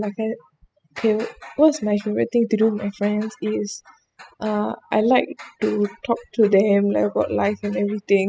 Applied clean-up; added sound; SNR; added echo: classical method spectral subtraction.